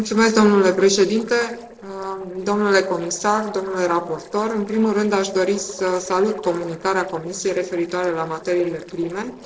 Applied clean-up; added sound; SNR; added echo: neural separator model SepFormer DNS4.